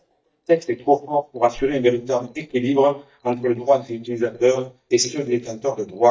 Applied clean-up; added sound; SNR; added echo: neural mask model DeepFilterNet 3.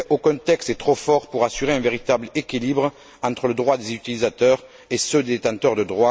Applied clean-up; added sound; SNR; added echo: none; none; none; none.